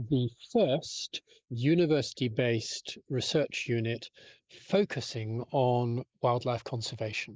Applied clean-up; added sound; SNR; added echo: neural mask model Resemble Enhance denoiser.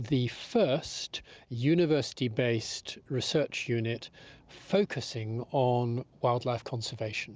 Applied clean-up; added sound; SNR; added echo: none; none; none; none.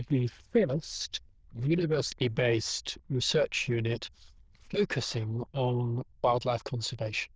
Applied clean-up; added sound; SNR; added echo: neural diffusion model UNIVERSE++.